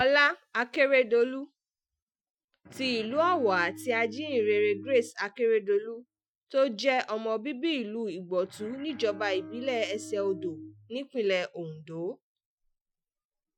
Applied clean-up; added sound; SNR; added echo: classical method Wiener filter.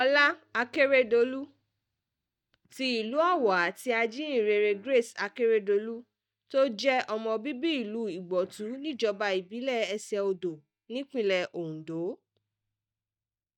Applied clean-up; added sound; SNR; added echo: neural mask model DeepFilterNet 3.